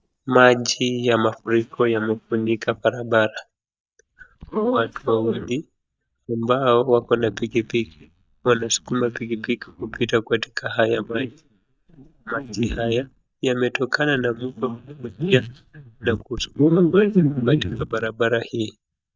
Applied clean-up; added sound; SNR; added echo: neural mask model DeepFilterNet 3.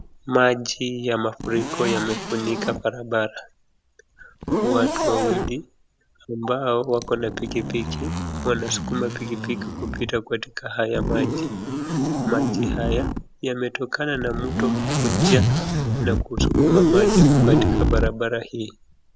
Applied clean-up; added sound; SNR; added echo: none; Zipper (clothing); -3 dB; none.